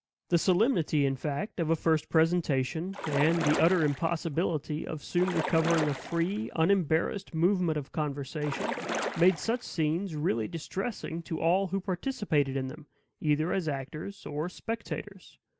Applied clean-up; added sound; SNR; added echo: none; Splash, splatter; 7 dB; none.